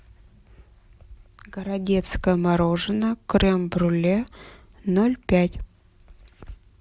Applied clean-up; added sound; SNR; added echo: none; none; none; none.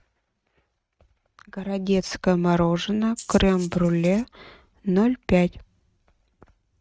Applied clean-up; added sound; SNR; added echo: neural mask model RNNoise.